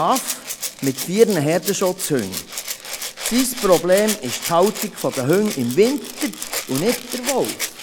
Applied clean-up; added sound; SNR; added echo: none; Rattle (instrument); 9 dB; none.